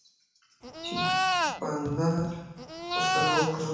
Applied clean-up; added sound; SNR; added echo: none; Livestock, farm animals, working animals; -4 dB; reverberation time 1.1 s.